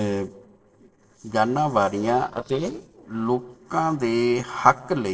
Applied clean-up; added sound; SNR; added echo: neural separator model SepFormer DNS4.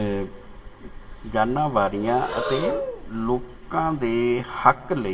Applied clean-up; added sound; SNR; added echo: none; Breathing; 9 dB; reverberation time 2.8 s.